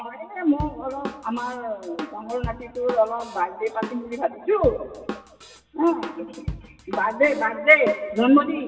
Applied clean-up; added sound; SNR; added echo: none; Drum / Drum kit; 12 dB; reverberation time 1.3 s.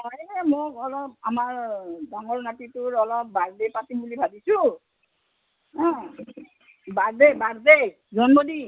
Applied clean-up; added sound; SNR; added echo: none; none; none; none.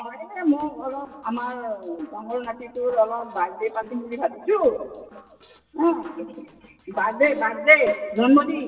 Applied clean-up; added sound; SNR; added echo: neural separator model SepFormer DNS4.